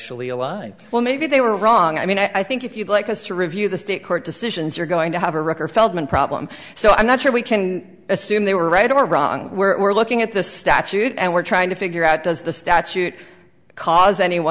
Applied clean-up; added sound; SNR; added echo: none; none; none; none.